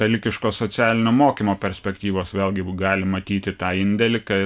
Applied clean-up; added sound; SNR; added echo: none; none; none; none.